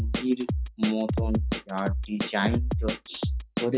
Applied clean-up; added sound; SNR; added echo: none; Drum kit; -1 dB; none.